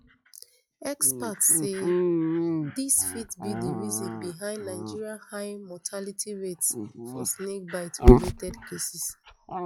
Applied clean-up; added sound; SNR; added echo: classical method log-MMSE.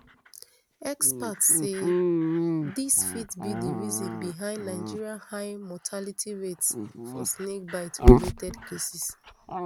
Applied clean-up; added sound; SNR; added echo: none; Dog; -4 dB; none.